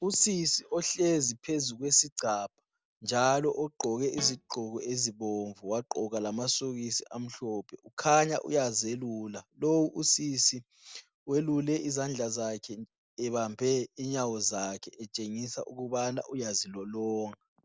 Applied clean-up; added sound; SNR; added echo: none; Guitar; 13 dB; none.